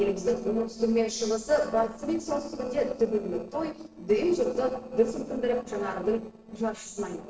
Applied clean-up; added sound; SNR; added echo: neural separator model SepFormer DNS4.